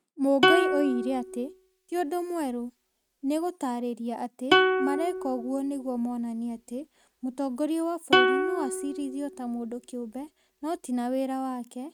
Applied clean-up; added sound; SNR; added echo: neural mask model RNNoise.